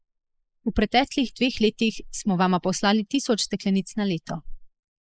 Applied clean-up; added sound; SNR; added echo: neural mask model Resemble Enhance denoiser.